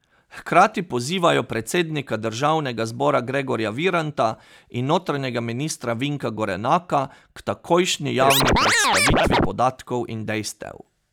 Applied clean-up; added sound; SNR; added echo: none; Scratching (performance technique); -5 dB; none.